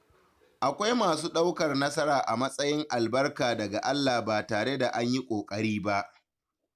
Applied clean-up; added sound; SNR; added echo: none; none; none; none.